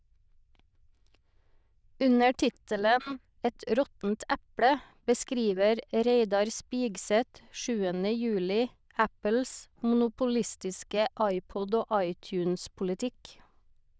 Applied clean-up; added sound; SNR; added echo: neural diffusion model UNIVERSE++.